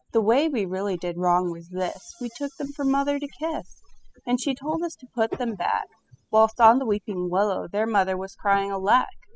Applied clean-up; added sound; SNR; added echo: classical method spectral subtraction.